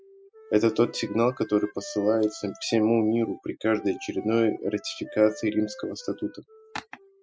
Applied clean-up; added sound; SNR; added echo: classical method spectral subtraction.